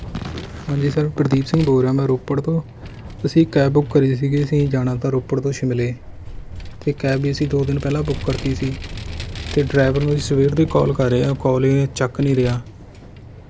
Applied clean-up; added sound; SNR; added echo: none; Vehicle; 13 dB; none.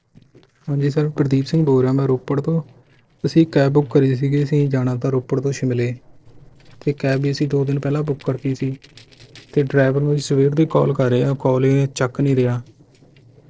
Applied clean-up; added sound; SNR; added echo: neural separator model SepFormer DNS4.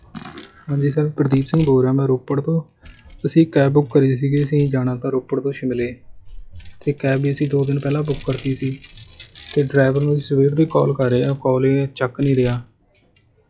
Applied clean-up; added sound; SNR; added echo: classical method log-MMSE.